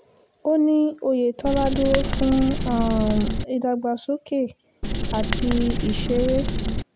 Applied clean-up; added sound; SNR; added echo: none; Writing; 1 dB; none.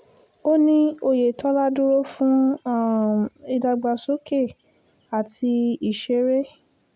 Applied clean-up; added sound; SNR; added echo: none; none; none; none.